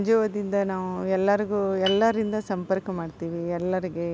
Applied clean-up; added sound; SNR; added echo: none; Piano; 14 dB; none.